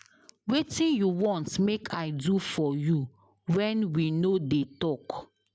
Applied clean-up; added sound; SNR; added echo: none; none; none; none.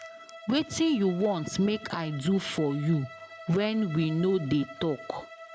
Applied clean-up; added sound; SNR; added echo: none; Bowed string instrument; 17 dB; none.